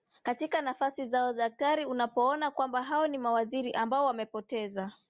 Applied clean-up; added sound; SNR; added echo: none; none; none; none.